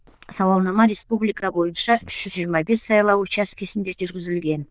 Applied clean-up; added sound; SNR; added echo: neural diffusion model UNIVERSE++.